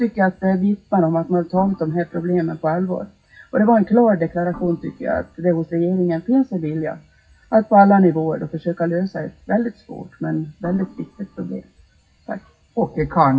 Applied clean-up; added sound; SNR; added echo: classical method WPE with log-MMSE.